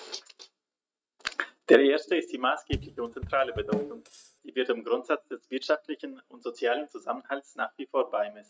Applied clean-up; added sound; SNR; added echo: neural mask model RNNoise.